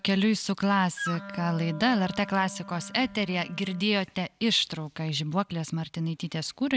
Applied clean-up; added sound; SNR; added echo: none; Wind instrument, woodwind instrument; 14 dB; none.